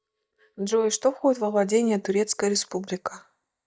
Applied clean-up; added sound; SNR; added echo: neural mask model DeepFilterNet 3.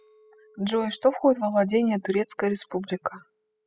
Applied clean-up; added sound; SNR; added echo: classical method spectral subtraction.